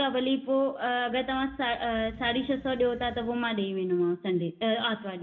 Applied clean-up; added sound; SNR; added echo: none; Animal; 20 dB; reverberation time 1.1 s.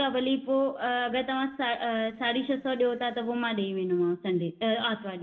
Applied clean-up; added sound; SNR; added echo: neural separator model SepFormer DNS4.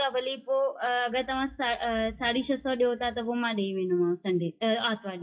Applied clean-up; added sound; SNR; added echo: classical method WPE with log-MMSE.